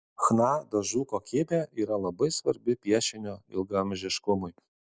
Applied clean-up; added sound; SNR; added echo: none; none; none; none.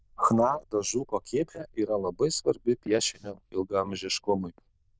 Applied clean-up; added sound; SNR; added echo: neural diffusion model UNIVERSE++.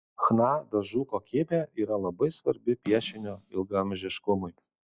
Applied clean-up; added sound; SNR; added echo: classical method log-MMSE.